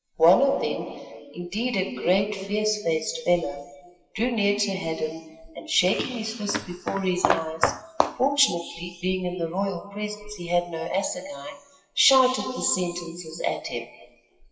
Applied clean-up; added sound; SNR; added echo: classical method WPE with log-MMSE.